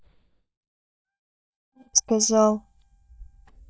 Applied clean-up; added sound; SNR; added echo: neural mask model DeepFilterNet 3.